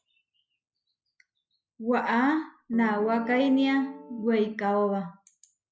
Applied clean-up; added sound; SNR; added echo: none; Guitar; 16 dB; none.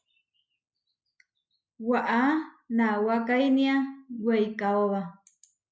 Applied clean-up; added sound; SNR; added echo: none; none; none; none.